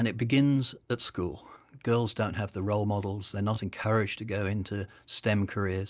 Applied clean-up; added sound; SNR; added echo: none; none; none; none.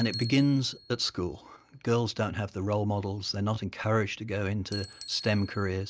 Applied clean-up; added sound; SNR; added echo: none; Bicycle; 17 dB; none.